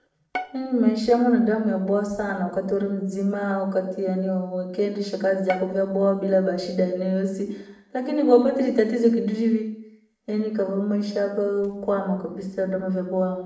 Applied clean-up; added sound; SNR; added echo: none; Bowed string instrument; 15 dB; reverberation time 0.6 s.